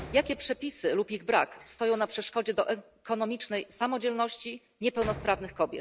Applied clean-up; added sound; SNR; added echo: none; Door; 18 dB; none.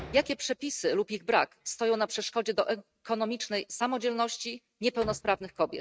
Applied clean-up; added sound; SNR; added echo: neural mask model RNNoise.